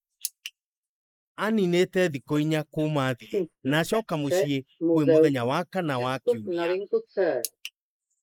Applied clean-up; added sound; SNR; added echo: neural mask model Resemble Enhance denoiser.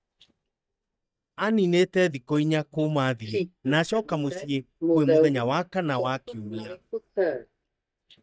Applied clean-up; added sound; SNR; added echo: neural mask model DeepFilterNet 3.